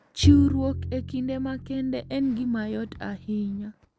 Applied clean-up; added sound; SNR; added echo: none; Bowed string instrument; 4 dB; none.